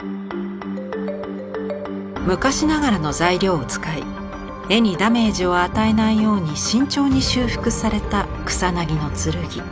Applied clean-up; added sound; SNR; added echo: none; none; none; none.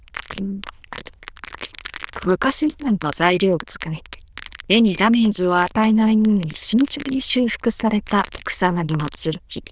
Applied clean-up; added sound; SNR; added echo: neural diffusion model UNIVERSE++.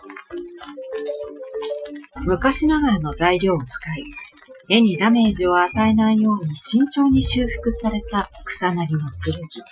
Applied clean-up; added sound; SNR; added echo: classical method Wiener filter.